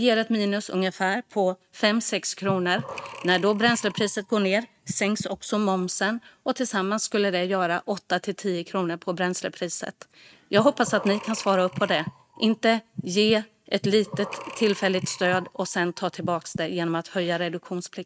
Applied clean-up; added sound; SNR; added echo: neural mask model RNNoise.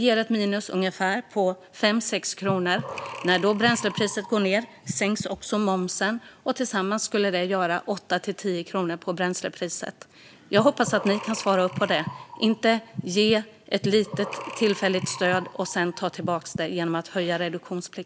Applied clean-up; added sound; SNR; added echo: none; Breathing; 11 dB; none.